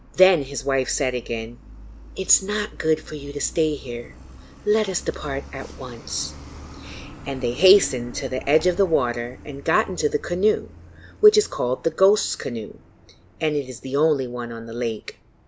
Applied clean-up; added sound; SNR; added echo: none; Truck; 18 dB; none.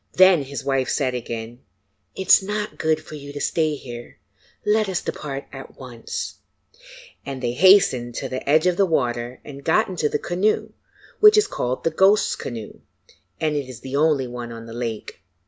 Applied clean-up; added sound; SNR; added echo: none; none; none; none.